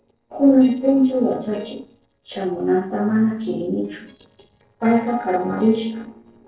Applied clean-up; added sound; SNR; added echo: neural separator model SepFormer DNS4.